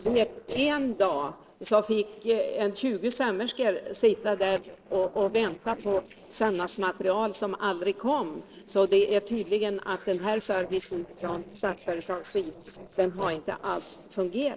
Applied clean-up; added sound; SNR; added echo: neural separator model SepFormer DNS4.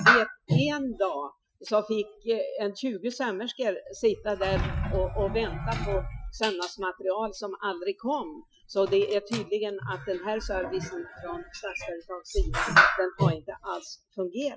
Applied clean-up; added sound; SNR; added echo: classical method Wiener filter.